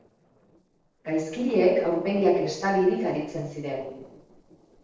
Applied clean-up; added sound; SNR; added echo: neural separator model SepFormer DNS4.